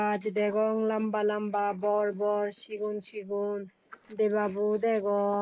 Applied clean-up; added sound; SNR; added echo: neural mask model Resemble Enhance denoiser.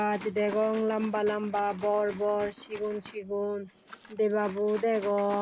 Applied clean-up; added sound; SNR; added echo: none; Liquid; 17 dB; none.